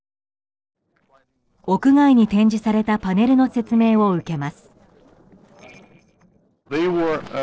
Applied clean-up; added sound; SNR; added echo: neural separator model SepFormer DNS4.